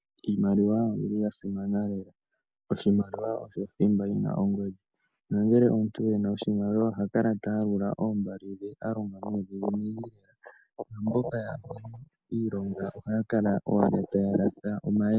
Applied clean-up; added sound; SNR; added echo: none; none; none; none.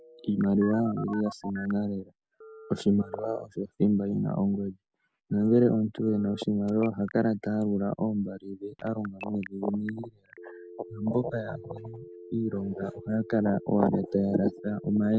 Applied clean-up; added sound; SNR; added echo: none; Telephone; 19 dB; none.